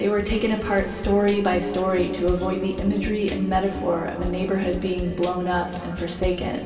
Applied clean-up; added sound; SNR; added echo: none; Drum / Drum kit; 13 dB; reverberation time 2.4 s.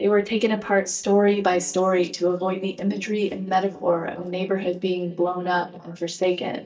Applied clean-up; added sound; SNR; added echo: neural mask model DeepFilterNet 3.